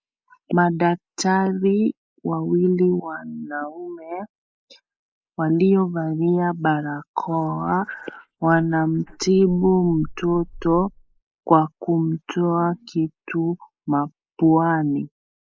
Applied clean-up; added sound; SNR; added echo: neural mask model Resemble Enhance denoiser.